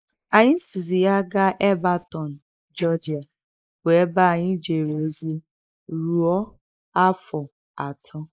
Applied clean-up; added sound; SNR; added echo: neural mask model Resemble Enhance denoiser.